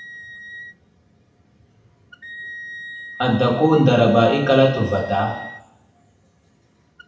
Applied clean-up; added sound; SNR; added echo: none; Wind instrument, woodwind instrument; 18 dB; reverberation time 0.8 s.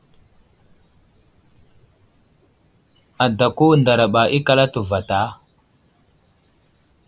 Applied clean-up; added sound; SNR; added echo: none; none; none; none.